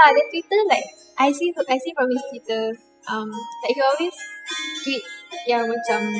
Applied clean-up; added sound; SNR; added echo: classical method spectral subtraction.